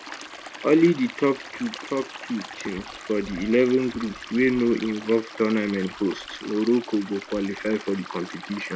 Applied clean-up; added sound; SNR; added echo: none; Stream; 15 dB; none.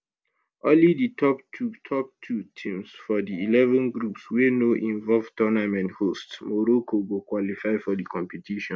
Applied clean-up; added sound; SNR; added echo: none; none; none; none.